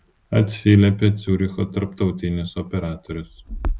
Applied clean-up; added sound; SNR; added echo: none; Crackle; 13 dB; none.